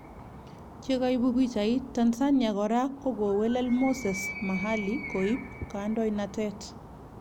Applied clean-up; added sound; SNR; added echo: none; Animal; 13 dB; none.